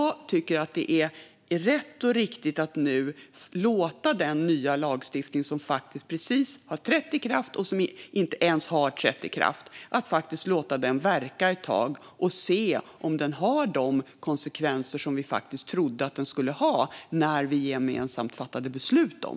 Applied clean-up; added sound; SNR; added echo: none; none; none; none.